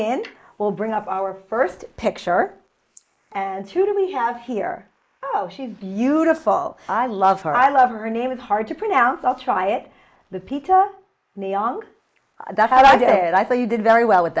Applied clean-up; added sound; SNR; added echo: neural mask model Resemble Enhance denoiser.